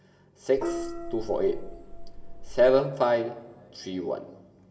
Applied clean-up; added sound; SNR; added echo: none; Gong; 6 dB; reverberation time 2.8 s.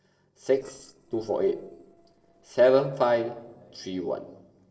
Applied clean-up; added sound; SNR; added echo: neural separator model SepFormer DNS4.